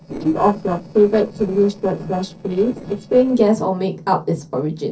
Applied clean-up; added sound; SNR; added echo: neural separator model SepFormer DNS4.